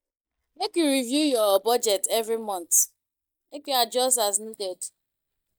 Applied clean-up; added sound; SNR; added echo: neural mask model DeepFilterNet 3.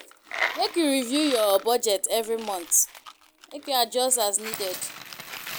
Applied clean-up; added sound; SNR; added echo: none; Coin (dropping); 11 dB; none.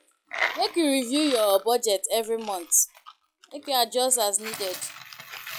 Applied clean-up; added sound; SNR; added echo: classical method log-MMSE.